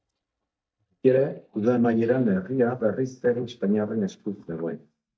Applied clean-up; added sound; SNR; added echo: neural mask model DeepFilterNet 3.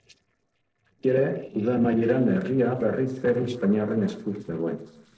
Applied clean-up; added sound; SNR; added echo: neural separator model SepFormer DNS4.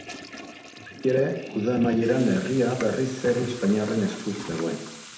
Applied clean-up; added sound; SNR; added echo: none; Toilet flush / Water tap, faucet; 15 dB; reverberation time 0.8 s.